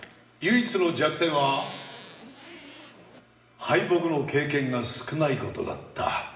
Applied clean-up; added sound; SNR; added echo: none; Zipper (clothing); 16 dB; reverberation time 1.1 s.